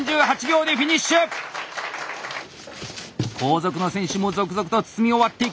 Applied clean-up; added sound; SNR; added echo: none; none; none; none.